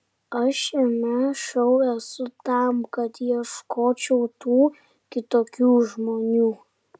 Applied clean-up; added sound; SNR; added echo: none; none; none; none.